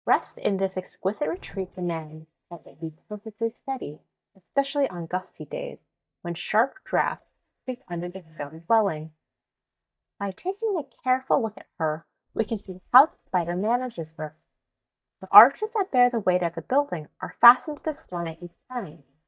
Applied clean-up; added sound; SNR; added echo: neural mask model DeepFilterNet 3.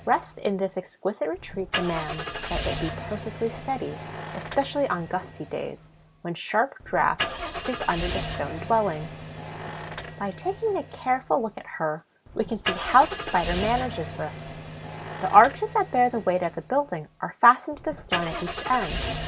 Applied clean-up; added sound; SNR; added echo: none; Engine starting / Car; 9 dB; none.